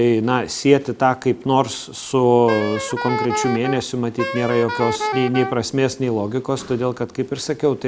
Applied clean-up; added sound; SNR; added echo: none; Wind instrument, woodwind instrument; 6 dB; none.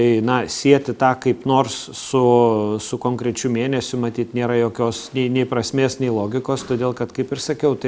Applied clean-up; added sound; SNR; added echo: none; none; none; none.